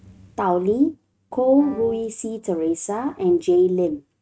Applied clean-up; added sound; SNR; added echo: neural mask model RNNoise.